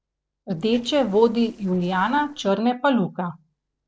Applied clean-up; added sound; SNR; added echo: neural separator model SepFormer DNS4.